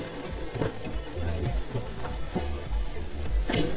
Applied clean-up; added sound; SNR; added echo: neural mask model DeepFilterNet 3.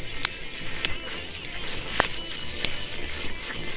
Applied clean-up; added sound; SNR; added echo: neural separator model SepFormer WHAMR!.